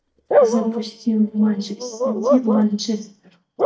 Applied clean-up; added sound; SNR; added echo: neural mask model DeepFilterNet 3.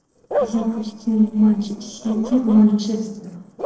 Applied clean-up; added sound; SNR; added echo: neural separator model SepFormer DNS4.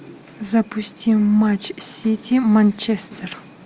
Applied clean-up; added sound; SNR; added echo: none; none; none; none.